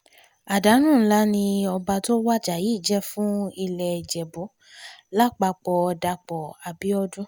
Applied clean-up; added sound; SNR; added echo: none; none; none; none.